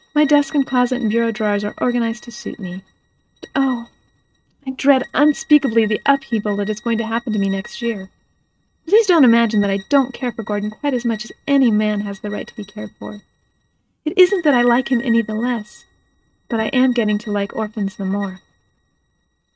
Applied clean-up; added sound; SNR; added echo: neural mask model RNNoise.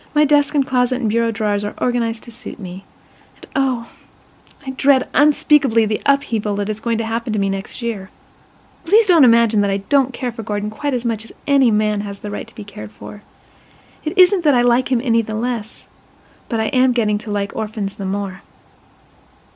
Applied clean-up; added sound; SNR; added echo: none; none; none; none.